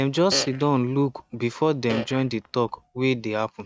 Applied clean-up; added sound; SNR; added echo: neural mask model RNNoise.